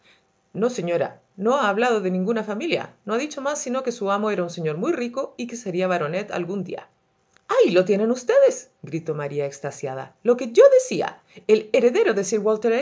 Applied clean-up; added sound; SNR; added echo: none; none; none; none.